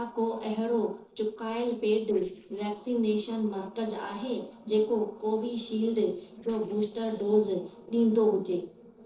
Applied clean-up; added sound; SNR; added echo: neural separator model SepFormer DNS4.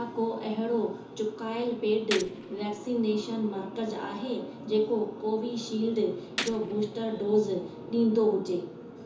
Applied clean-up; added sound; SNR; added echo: none; Gunshot, gunfire; 12 dB; reverberation time 0.9 s.